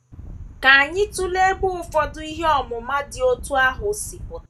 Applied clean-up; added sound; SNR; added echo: none; Wind; 15 dB; none.